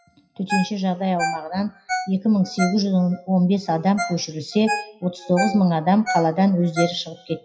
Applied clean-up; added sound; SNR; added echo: classical method WPE with log-MMSE.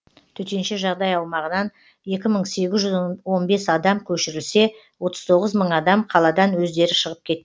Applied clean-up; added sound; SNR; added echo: none; none; none; none.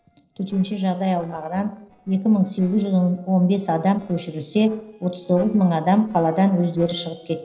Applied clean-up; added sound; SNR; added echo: neural separator model SepFormer DNS4.